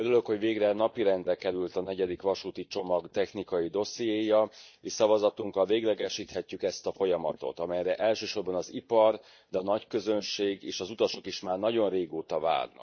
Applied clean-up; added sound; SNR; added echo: neural mask model DeepFilterNet 3.